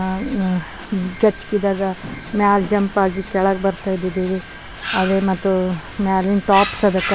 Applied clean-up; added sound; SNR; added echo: none; Mechanisms; 17 dB; none.